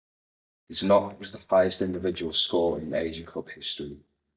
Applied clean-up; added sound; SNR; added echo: neural mask model DeepFilterNet 3.